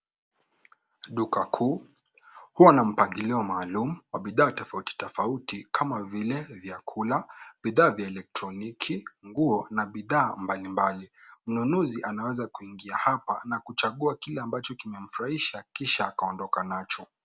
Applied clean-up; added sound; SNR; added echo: none; none; none; none.